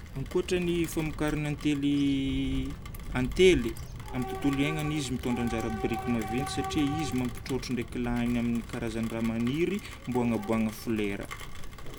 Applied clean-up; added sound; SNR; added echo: none; Rain + Subway, metro, underground / Train; 8 dB; none.